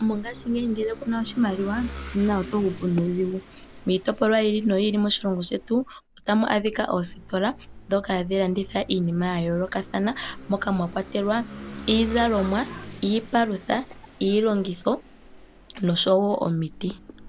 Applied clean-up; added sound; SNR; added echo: none; Engine / Vehicle; 16 dB; none.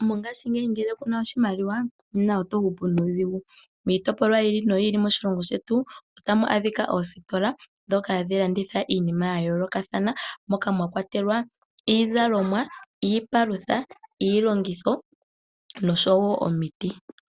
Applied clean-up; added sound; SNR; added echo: none; none; none; none.